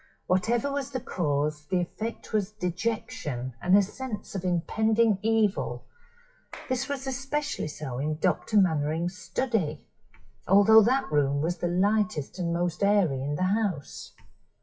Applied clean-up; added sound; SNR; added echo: classical method WPE with log-MMSE.